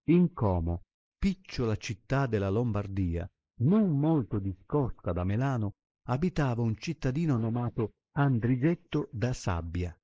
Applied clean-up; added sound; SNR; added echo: neural mask model Resemble Enhance denoiser.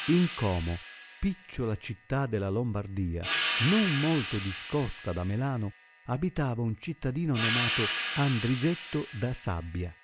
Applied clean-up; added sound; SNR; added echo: none; Cymbal; 4 dB; none.